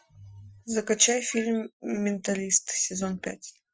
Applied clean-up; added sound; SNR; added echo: classical method Wiener filter.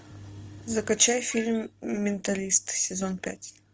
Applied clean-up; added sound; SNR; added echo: none; Squeak; 19 dB; none.